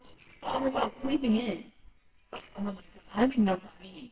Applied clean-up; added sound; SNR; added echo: neural separator model SepFormer WHAMR!.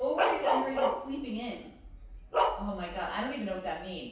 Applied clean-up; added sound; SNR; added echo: none; Bark; -3 dB; reverberation time 0.7 s.